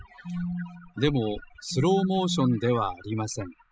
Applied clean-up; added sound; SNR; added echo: classical method spectral subtraction.